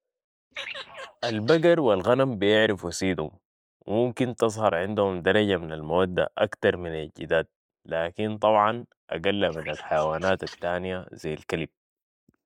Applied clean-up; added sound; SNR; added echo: neural mask model Resemble Enhance denoiser.